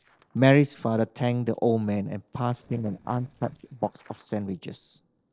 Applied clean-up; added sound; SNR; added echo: neural separator model SepFormer DNS4.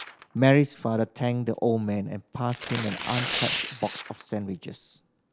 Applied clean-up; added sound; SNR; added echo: none; Tearing; 6 dB; none.